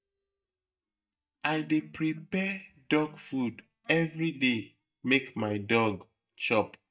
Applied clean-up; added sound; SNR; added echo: neural mask model DeepFilterNet 3.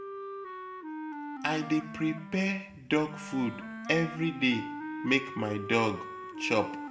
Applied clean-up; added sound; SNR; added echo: none; Wind instrument, woodwind instrument; 9 dB; reverberation time 0.8 s.